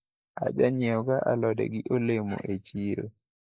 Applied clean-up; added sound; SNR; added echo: neural mask model Resemble Enhance denoiser.